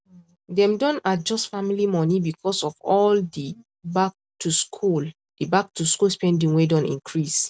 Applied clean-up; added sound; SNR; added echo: none; none; none; none.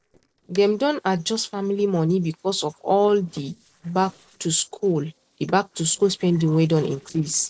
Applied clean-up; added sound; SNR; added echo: neural separator model SepFormer DNS4.